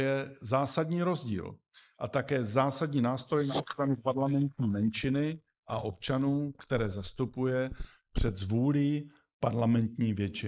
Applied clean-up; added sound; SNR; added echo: neural mask model Resemble Enhance denoiser.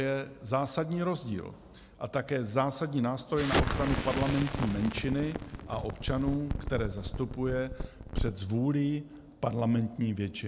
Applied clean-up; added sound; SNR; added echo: none; Explosion; 6 dB; none.